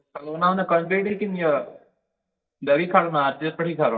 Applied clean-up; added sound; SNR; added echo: neural mask model DeepFilterNet 3.